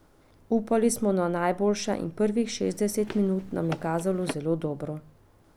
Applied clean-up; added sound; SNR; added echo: none; Run; 13 dB; none.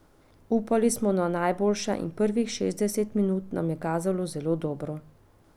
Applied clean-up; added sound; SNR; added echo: none; none; none; none.